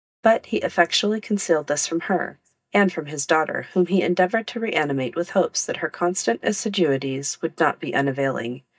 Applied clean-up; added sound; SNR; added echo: neural mask model DeepFilterNet 3.